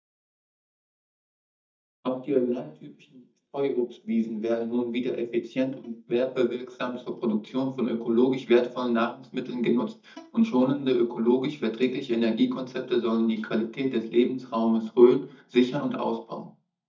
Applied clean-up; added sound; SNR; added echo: neural mask model DeepFilterNet 3.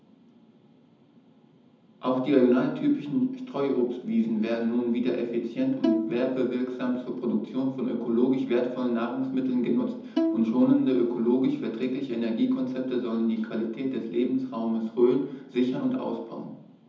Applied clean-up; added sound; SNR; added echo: none; Bowed string instrument; 4 dB; reverberation time 0.8 s.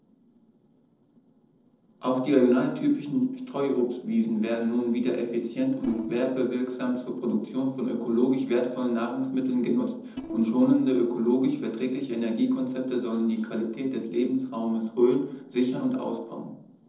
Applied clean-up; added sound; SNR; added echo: neural separator model SepFormer DNS4.